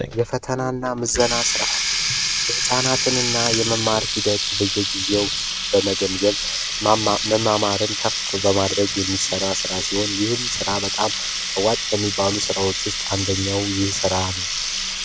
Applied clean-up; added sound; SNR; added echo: none; Water tap, faucet; 1 dB; none.